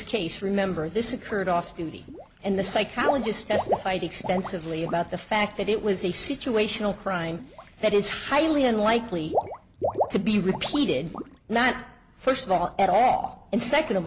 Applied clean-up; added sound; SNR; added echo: none; Water / Liquid; 10 dB; none.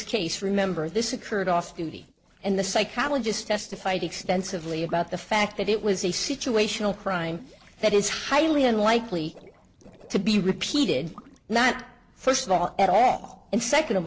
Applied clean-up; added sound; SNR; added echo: neural separator model SepFormer DNS4.